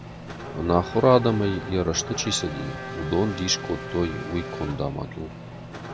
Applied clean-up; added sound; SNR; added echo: none; Race car, auto racing / Accelerating, revving, vroom + Microwave oven; 9 dB; none.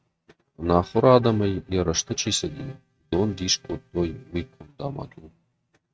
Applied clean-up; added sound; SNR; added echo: neural mask model RNNoise.